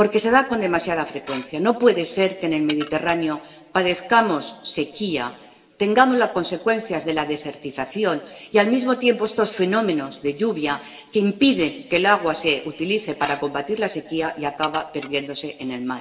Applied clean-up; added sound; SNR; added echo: none; Dishes, pots, and pans / Glass; 17 dB; reverberation time 1.7 s.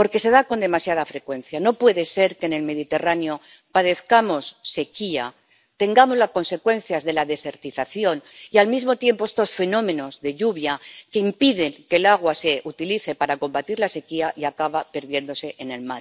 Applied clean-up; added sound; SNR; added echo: none; none; none; none.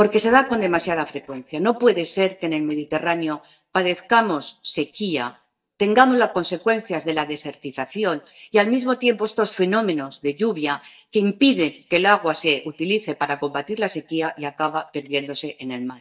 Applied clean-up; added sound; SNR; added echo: neural mask model DeepFilterNet 3.